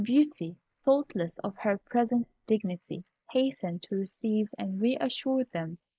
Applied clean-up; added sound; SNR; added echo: neural mask model Resemble Enhance denoiser.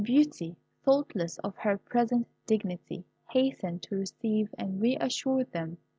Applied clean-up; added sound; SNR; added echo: none; none; none; none.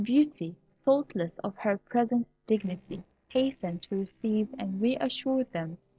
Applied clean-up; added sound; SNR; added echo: neural separator model SepFormer DNS4.